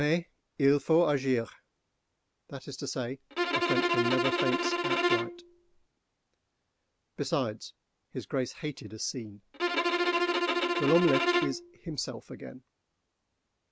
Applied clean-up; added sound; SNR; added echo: none; Bowed string instrument; -3 dB; none.